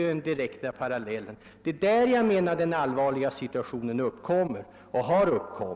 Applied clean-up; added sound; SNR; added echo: none; none; none; none.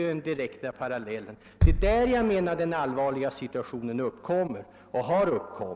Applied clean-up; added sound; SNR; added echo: none; Bass drum; 2 dB; none.